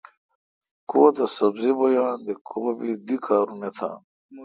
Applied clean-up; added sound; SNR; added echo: none; none; none; none.